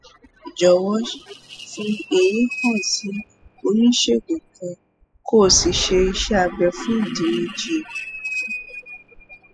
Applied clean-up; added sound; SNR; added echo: classical method spectral subtraction.